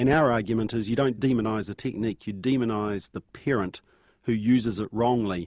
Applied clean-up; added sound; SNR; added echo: none; none; none; none.